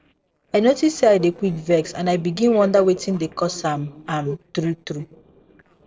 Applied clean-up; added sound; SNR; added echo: neural separator model SepFormer DNS4.